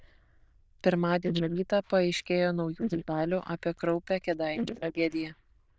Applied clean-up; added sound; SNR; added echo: neural diffusion model UNIVERSE++.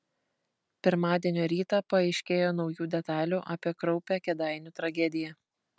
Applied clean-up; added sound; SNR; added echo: none; none; none; none.